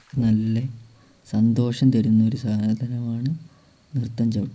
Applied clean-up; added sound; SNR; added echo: neural mask model Resemble Enhance denoiser.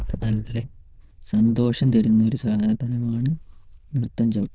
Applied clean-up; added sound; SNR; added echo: neural diffusion model UNIVERSE++.